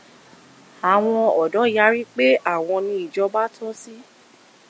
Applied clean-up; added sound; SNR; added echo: none; none; none; none.